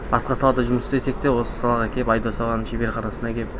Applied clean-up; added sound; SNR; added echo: none; none; none; none.